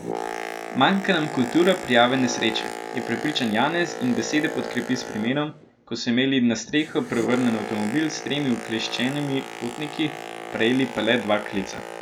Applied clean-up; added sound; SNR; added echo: none; Boat, Water vehicle; 10 dB; none.